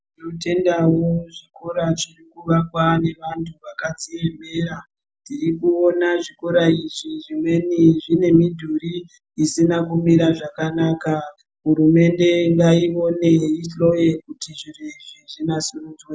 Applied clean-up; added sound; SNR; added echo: none; none; none; none.